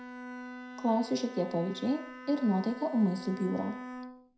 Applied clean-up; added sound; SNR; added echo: none; Bowed string instrument; 12 dB; reverberation time 0.4 s.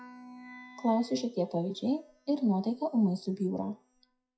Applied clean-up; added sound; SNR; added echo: classical method WPE with log-MMSE.